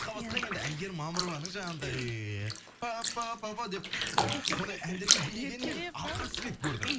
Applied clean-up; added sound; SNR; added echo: neural mask model Resemble Enhance denoiser.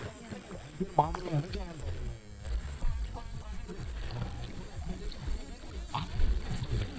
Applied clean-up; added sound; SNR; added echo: neural mask model DeepFilterNet 3.